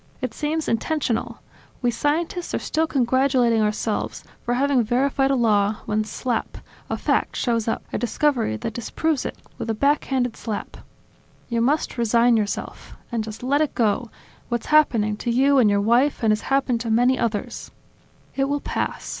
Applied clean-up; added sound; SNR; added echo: none; none; none; none.